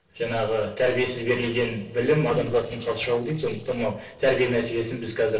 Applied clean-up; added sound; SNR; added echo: neural separator model SepFormer DNS4.